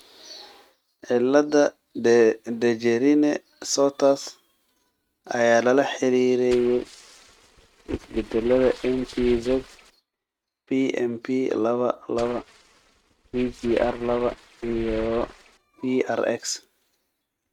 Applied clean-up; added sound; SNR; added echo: neural mask model RNNoise.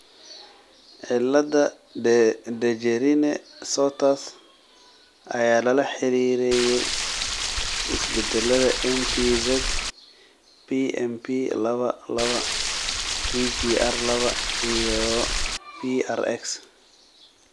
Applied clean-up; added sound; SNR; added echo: none; Stream; 1 dB; none.